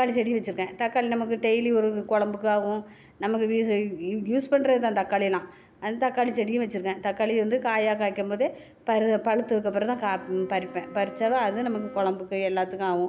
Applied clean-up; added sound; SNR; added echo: none; Wind instrument, woodwind instrument; 18 dB; none.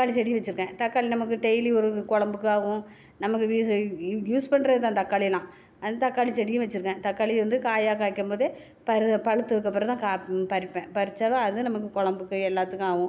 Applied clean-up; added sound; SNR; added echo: none; none; none; none.